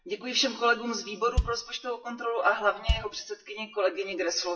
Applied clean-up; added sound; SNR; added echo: classical method WPE with log-MMSE.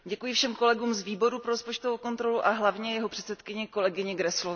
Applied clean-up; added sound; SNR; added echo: none; none; none; none.